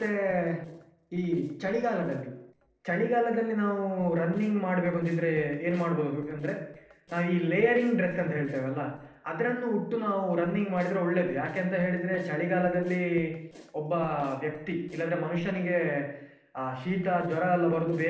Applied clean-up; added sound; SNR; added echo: neural separator model SepFormer DNS4.